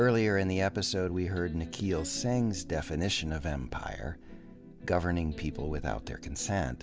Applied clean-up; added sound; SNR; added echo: none; none; none; none.